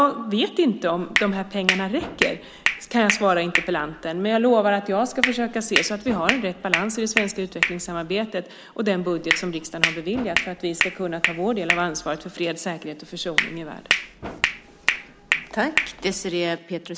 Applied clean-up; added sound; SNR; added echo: none; Hands; 3 dB; none.